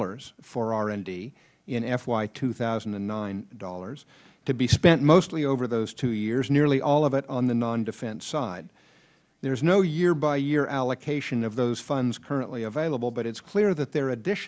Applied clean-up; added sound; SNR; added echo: none; none; none; none.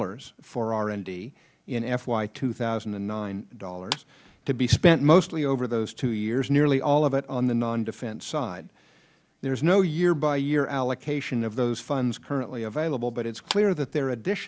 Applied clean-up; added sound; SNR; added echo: none; Clapping; 13 dB; none.